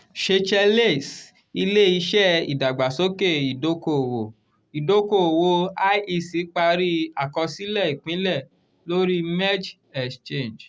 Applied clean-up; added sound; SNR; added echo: none; none; none; none.